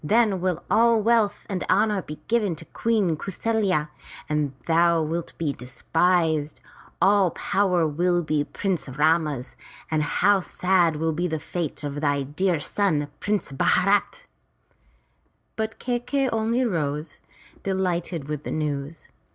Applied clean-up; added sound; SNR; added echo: none; none; none; none.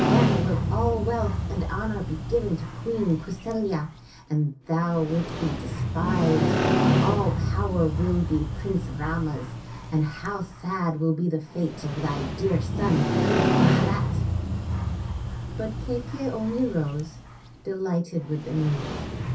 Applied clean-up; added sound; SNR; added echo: none; Motorcycle; -1 dB; reverberation time 0.3 s.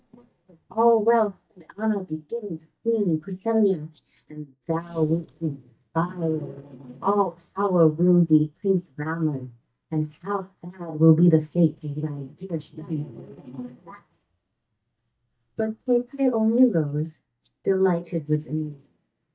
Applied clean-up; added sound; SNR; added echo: neural mask model DeepFilterNet 3.